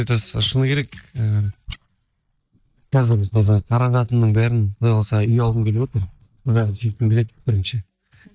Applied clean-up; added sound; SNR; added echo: neural mask model DeepFilterNet 3.